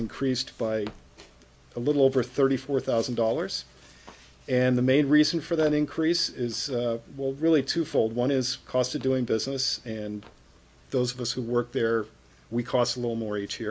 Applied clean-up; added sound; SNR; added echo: none; none; none; none.